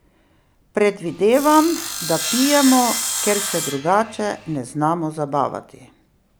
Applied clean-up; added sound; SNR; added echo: none; Sawing; 6 dB; none.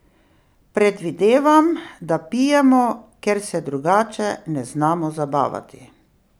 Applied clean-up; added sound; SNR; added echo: none; none; none; none.